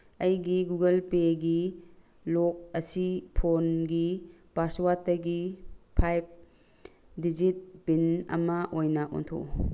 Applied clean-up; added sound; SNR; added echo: none; none; none; none.